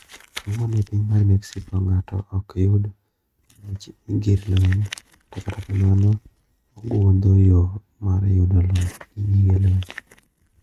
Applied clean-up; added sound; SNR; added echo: neural mask model RNNoise.